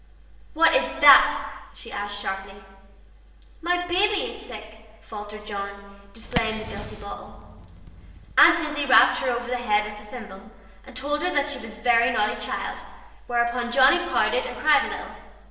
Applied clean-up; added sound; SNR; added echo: none; Fire; 9 dB; reverberation time 1.1 s.